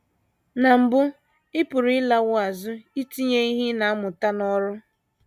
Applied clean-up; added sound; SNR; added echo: none; none; none; none.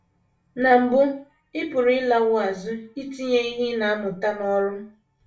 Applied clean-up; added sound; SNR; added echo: none; none; none; reverberation time 0.3 s.